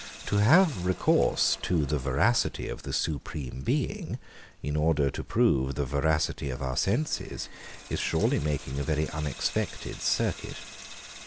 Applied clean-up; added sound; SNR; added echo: none; Sink (filling or washing) / Water tap, faucet; 20 dB; none.